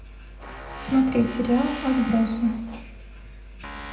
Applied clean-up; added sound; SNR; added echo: none; Tools; 11 dB; reverberation time 0.8 s.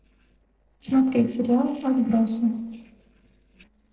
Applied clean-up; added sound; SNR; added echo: neural separator model SepFormer DNS4.